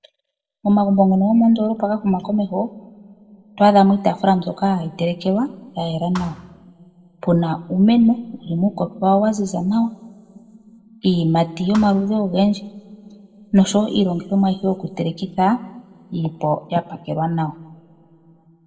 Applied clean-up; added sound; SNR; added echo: none; Thump, thud; 19 dB; reverberation time 1.1 s.